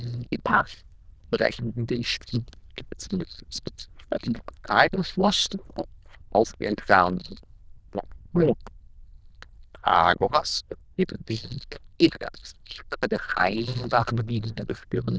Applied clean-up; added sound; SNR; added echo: neural diffusion model UNIVERSE++.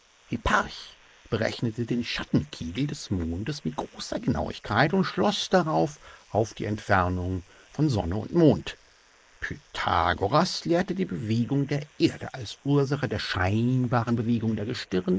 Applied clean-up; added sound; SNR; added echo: neural mask model Resemble Enhance denoiser.